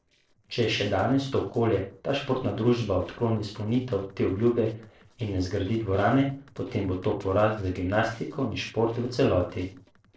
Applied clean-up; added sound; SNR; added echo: neural separator model SepFormer DNS4.